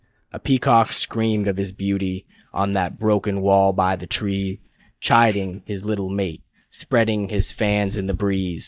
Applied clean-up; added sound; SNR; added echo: neural mask model DeepFilterNet 3.